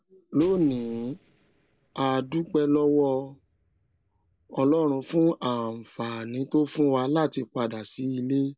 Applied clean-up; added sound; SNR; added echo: neural separator model SepFormer DNS4.